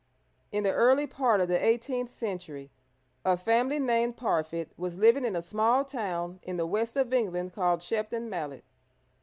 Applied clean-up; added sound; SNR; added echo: none; none; none; none.